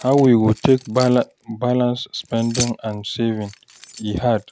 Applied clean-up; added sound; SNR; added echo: none; Keys jangling; 17 dB; none.